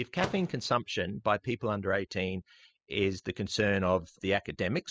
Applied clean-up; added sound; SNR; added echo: classical method spectral subtraction.